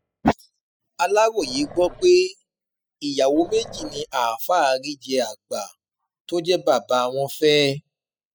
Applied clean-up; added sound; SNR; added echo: classical method spectral subtraction.